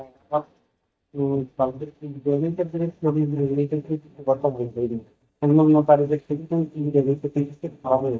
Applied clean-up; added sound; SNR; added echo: neural mask model DeepFilterNet 3.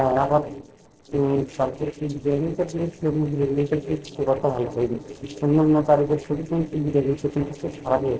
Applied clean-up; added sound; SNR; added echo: neural separator model SepFormer DNS4.